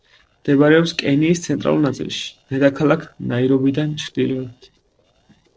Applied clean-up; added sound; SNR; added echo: neural separator model SepFormer DNS4.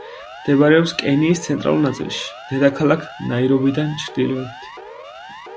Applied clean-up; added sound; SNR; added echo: none; Siren; 17 dB; none.